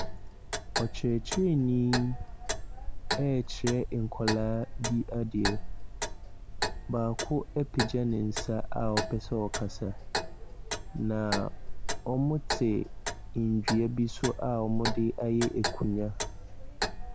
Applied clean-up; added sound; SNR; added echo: none; Clock; 3 dB; none.